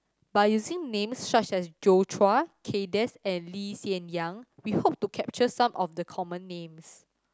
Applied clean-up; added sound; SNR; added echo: none; none; none; none.